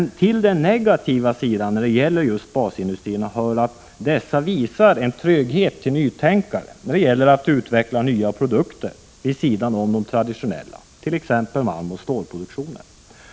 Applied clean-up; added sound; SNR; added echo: none; none; none; none.